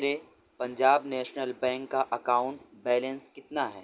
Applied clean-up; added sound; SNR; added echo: none; none; none; none.